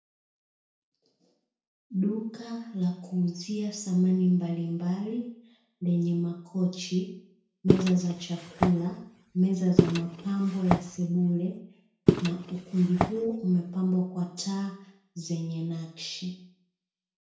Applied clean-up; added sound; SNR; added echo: none; Walk, footsteps; 0 dB; reverberation time 0.5 s.